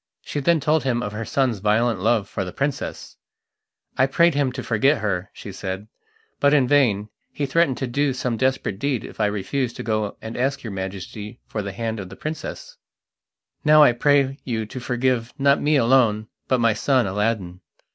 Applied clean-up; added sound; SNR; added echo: none; none; none; none.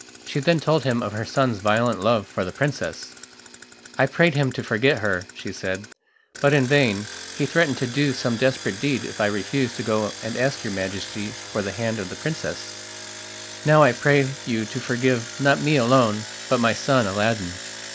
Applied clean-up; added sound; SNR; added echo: none; Engine; 14 dB; none.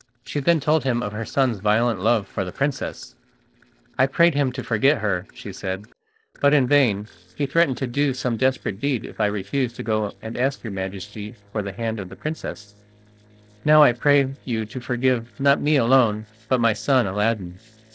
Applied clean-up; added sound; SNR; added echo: neural separator model SepFormer DNS4.